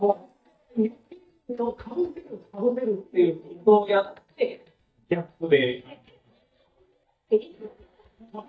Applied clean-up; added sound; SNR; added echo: neural mask model DeepFilterNet 3.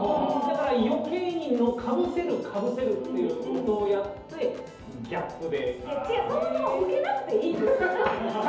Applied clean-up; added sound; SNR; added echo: none; Organ; 19 dB; reverberation time 2.2 s.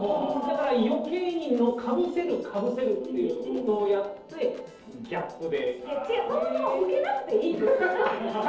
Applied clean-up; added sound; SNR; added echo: neural separator model SepFormer DNS4.